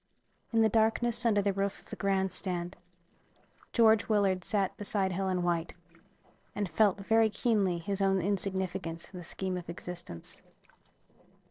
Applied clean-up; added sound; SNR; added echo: neural separator model SepFormer DNS4.